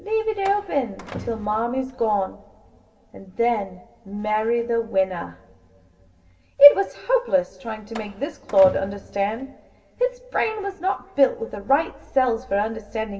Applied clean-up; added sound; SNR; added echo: none; Slam; 17 dB; reverberation time 1.8 s.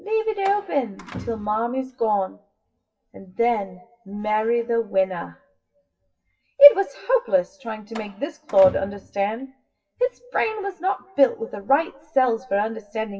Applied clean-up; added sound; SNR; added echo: classical method WPE with log-MMSE.